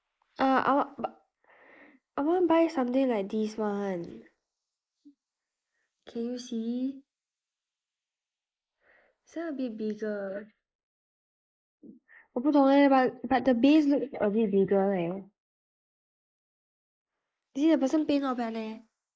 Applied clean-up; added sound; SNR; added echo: neural mask model Resemble Enhance denoiser.